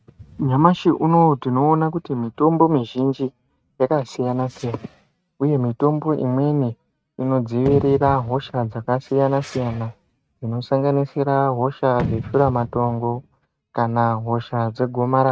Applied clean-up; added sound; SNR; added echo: neural mask model RNNoise.